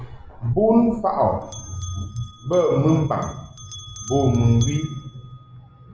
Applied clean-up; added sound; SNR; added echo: none; Bell; 19 dB; none.